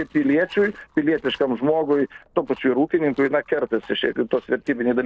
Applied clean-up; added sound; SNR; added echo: neural separator model SepFormer DNS4.